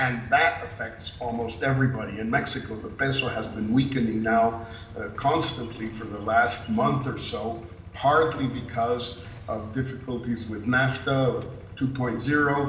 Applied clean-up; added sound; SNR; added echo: none; Idling / Engine starting / Motorcycle / Accelerating, revving, vroom; 16 dB; reverberation time 2.0 s.